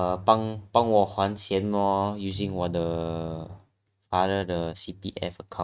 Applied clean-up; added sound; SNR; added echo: neural mask model RNNoise.